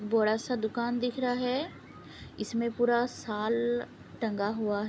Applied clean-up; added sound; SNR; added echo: none; none; none; none.